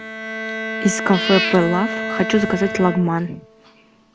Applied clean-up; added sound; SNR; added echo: none; Bowed string instrument + Meow / Purr; 6 dB; none.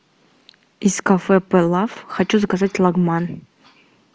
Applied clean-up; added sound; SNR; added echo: none; none; none; none.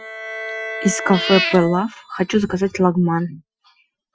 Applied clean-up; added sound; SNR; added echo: classical method Wiener filter.